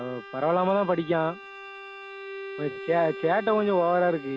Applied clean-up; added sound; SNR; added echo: none; Bowed string instrument; 14 dB; none.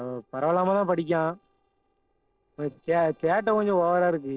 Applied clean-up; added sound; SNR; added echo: neural separator model SepFormer DNS4.